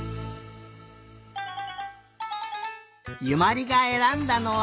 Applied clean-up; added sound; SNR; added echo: none; none; none; none.